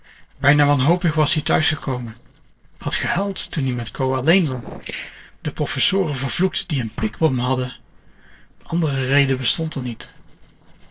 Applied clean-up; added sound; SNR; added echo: neural separator model SepFormer DNS4.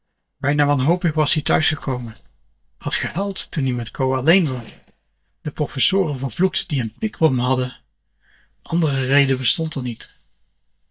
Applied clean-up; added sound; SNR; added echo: neural mask model DeepFilterNet 3.